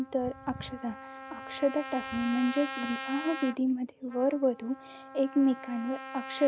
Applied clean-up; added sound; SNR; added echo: none; Trumpet; 11 dB; none.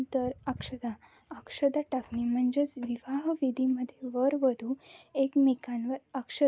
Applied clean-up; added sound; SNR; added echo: none; none; none; none.